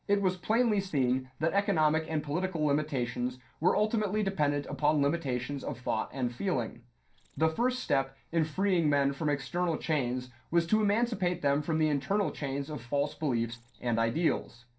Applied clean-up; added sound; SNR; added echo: neural separator model SepFormer DNS4.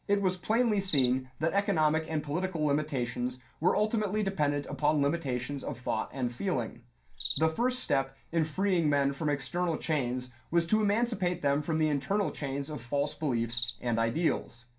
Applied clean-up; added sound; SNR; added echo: none; Cricket; 18 dB; reverberation time 0.3 s.